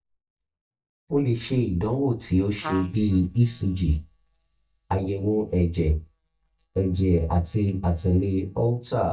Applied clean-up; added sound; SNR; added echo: neural mask model DeepFilterNet 3.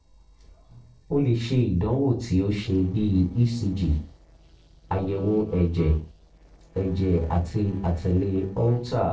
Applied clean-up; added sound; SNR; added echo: neural separator model SepFormer DNS4.